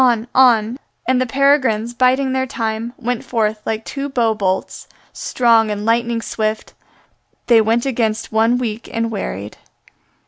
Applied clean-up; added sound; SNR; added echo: none; none; none; none.